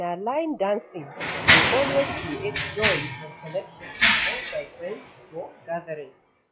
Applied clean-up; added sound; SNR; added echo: classical method log-MMSE.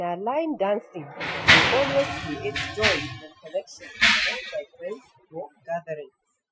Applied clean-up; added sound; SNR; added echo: classical method Wiener filter.